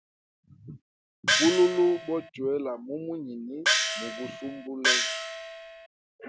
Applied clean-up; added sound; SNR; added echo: none; Gong; -2 dB; none.